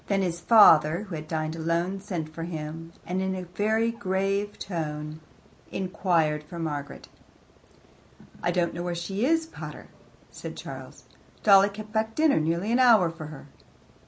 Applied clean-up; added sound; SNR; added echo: none; none; none; none.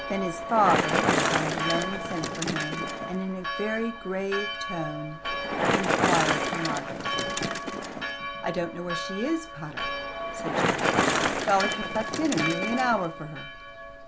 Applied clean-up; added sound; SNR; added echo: none; Bicycle + Church bell; -2 dB; none.